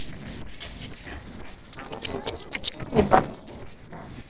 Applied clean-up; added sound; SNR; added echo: neural separator model SepFormer DNS4.